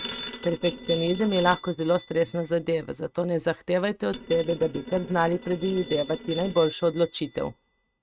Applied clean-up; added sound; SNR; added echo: neural mask model RNNoise.